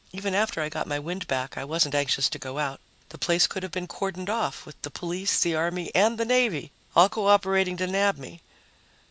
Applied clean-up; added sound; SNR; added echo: none; none; none; none.